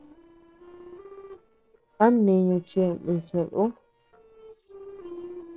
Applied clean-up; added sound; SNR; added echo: neural separator model SepFormer DNS4.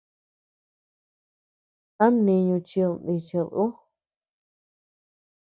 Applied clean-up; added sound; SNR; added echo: none; none; none; none.